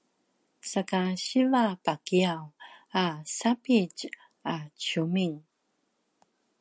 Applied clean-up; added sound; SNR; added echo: none; none; none; none.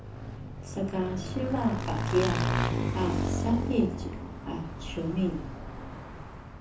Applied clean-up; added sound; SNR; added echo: none; Motorcycle / Engine; 0 dB; reverberation time 0.6 s.